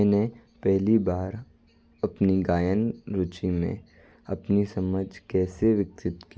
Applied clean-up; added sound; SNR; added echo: none; none; none; none.